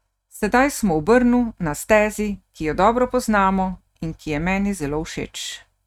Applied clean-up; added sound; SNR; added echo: neural mask model RNNoise.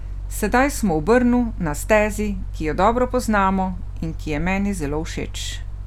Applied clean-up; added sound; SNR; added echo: none; Mechanical fan; 7 dB; none.